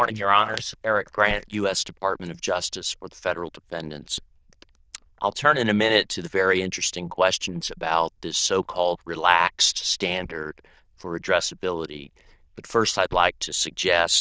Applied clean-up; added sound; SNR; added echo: neural diffusion model UNIVERSE++.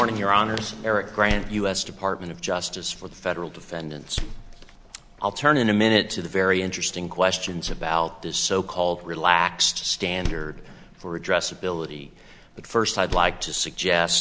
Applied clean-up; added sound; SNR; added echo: none; Door; 12 dB; none.